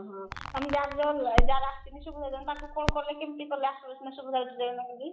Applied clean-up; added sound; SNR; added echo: classical method log-MMSE.